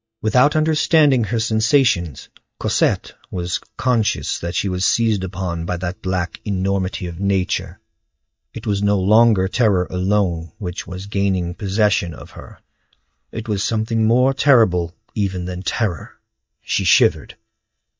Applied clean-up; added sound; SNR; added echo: neural mask model DeepFilterNet 3.